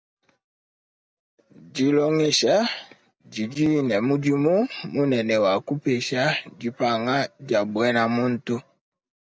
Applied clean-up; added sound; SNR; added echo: none; none; none; none.